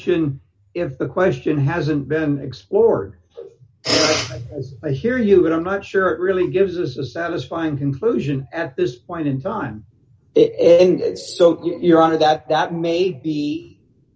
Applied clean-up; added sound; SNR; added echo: none; none; none; none.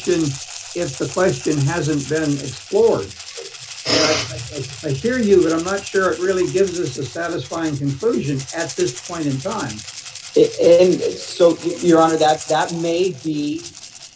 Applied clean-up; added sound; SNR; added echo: none; Rattle (instrument); 15 dB; none.